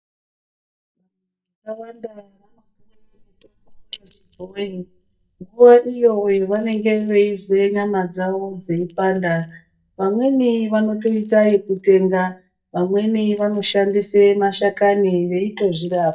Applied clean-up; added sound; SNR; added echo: neural mask model DeepFilterNet 3.